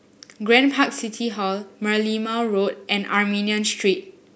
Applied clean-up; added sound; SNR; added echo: none; none; none; none.